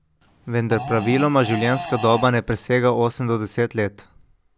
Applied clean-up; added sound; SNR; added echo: none; Fart; 11 dB; none.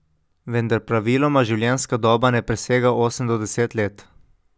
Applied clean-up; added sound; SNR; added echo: none; none; none; none.